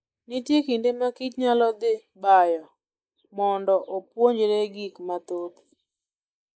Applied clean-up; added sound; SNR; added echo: neural mask model Resemble Enhance denoiser.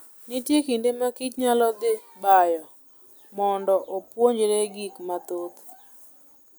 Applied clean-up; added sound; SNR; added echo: none; none; none; none.